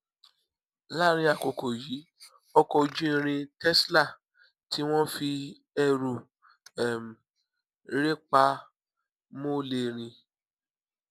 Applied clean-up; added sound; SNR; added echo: none; none; none; none.